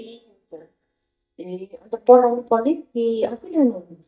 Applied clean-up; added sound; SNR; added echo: neural mask model DeepFilterNet 3.